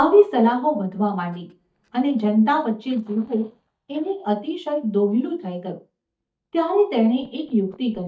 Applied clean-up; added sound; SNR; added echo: neural mask model DeepFilterNet 3.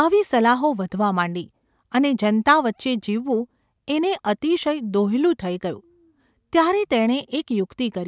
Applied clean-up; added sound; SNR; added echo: none; none; none; none.